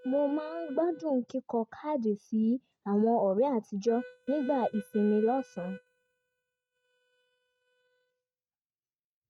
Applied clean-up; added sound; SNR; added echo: neural mask model RNNoise.